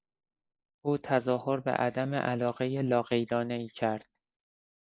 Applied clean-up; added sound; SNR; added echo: neural mask model Resemble Enhance denoiser.